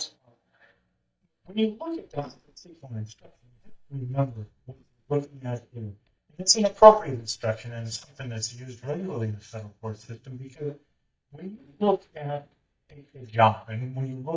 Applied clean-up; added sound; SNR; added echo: neural mask model DeepFilterNet 3.